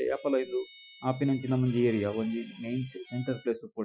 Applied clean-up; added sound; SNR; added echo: classical method Wiener filter.